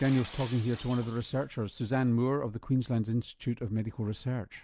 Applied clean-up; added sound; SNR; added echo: none; Shatter; 18 dB; none.